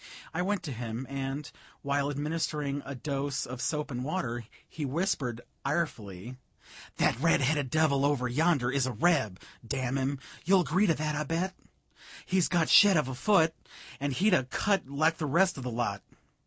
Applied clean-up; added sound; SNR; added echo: none; none; none; none.